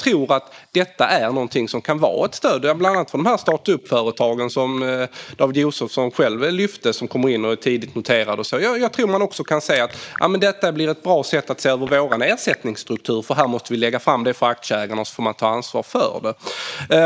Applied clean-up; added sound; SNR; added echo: neural mask model Resemble Enhance denoiser.